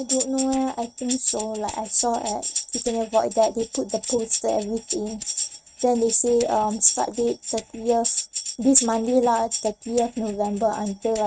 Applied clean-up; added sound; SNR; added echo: neural mask model RNNoise.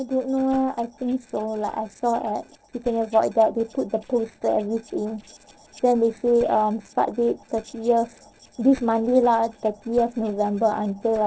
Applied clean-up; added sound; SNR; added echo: neural separator model SepFormer DNS4.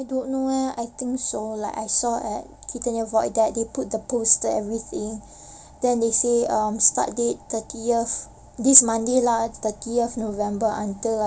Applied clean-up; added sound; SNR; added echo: none; none; none; none.